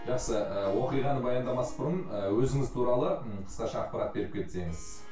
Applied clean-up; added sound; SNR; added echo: none; Harp; 19 dB; reverberation time 0.3 s.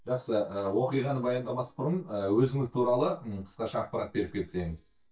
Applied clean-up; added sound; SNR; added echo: neural mask model DeepFilterNet 3.